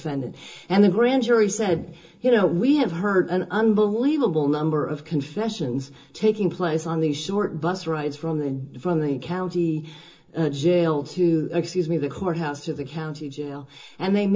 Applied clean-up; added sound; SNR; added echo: none; none; none; reverberation time 0.2 s.